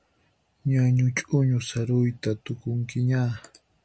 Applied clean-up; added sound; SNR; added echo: none; none; none; none.